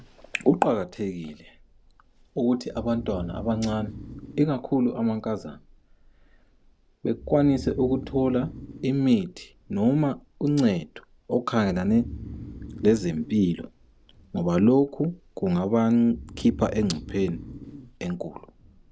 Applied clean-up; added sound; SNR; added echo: none; Breathing; 16 dB; none.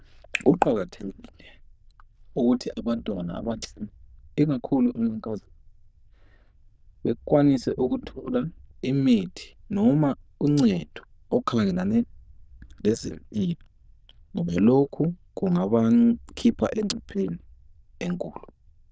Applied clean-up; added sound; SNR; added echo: neural diffusion model UNIVERSE++.